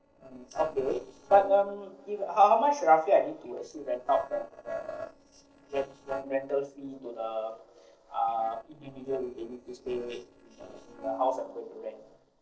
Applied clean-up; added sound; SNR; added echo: neural separator model SepFormer DNS4.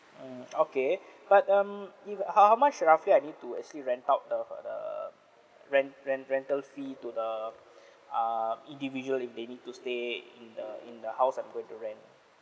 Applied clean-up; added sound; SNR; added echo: none; none; none; none.